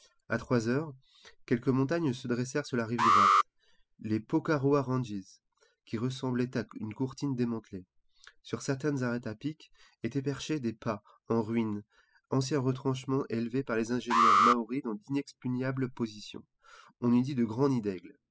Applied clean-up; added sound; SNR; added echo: classical method spectral subtraction.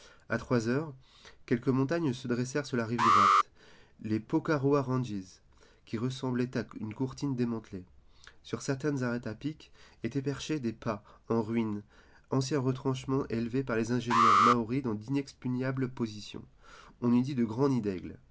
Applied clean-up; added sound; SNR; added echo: none; Alarm; -4 dB; none.